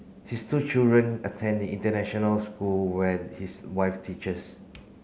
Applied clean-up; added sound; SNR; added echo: none; none; none; none.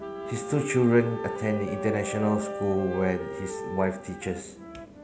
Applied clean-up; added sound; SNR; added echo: none; Wind instrument, woodwind instrument + Wind instrument, woodwind instrument; 8 dB; none.